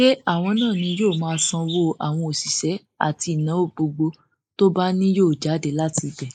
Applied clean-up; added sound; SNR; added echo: neural mask model Resemble Enhance denoiser.